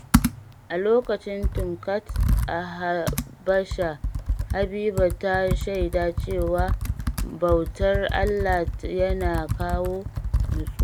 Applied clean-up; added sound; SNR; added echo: none; Computer keyboard; 0 dB; none.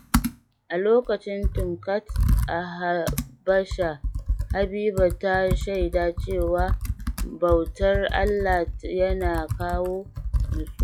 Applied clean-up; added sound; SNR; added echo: classical method log-MMSE.